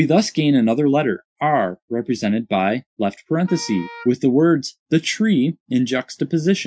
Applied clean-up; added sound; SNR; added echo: classical method Wiener filter.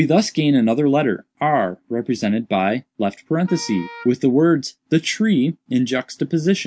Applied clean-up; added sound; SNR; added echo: none; Wind instrument, woodwind instrument; 20 dB; none.